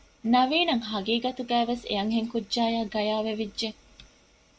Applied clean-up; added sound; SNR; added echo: none; none; none; none.